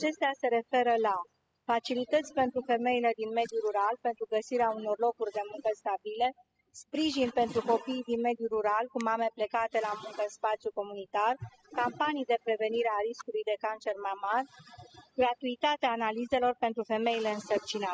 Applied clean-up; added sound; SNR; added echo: classical method spectral subtraction.